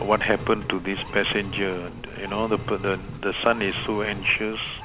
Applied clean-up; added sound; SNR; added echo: none; Engine; 11 dB; none.